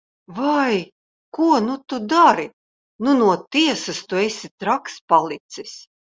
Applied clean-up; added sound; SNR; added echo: none; none; none; none.